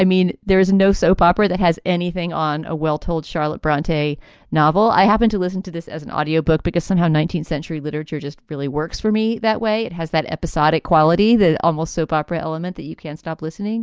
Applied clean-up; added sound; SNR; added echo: none; none; none; none.